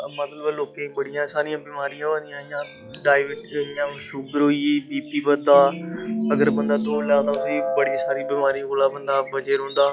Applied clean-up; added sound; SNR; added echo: classical method log-MMSE.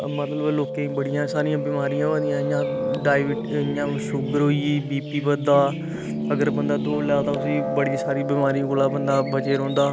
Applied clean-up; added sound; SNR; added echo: none; Piano; 4 dB; none.